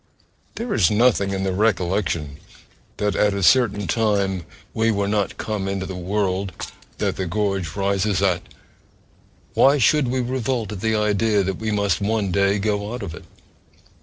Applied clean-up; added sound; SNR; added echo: neural separator model SepFormer DNS4.